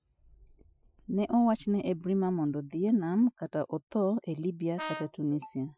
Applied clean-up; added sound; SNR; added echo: classical method Wiener filter.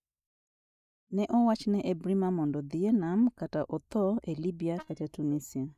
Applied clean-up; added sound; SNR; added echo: neural mask model DeepFilterNet 3.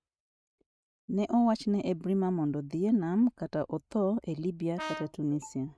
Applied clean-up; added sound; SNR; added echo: neural mask model RNNoise.